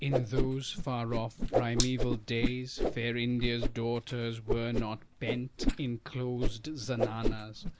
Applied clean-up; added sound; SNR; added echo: neural mask model Resemble Enhance denoiser.